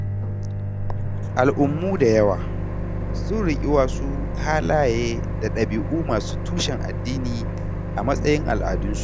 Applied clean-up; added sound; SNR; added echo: none; Microwave oven; 1 dB; none.